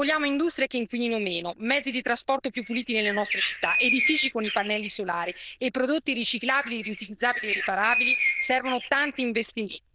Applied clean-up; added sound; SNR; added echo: neural diffusion model UNIVERSE++.